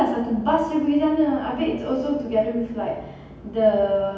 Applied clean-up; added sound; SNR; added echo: none; none; none; reverberation time 0.9 s.